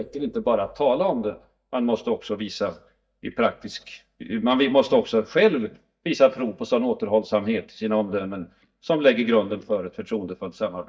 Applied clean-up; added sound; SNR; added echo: neural mask model DeepFilterNet 3.